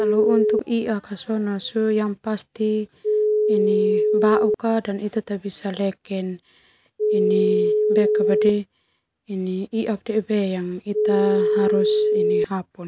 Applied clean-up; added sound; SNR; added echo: none; Telephone; -2 dB; none.